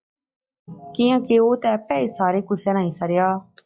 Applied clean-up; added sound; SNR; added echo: classical method log-MMSE.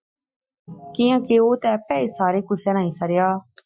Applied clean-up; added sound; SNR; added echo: classical method Wiener filter.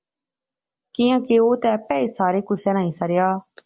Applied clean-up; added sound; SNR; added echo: none; none; none; none.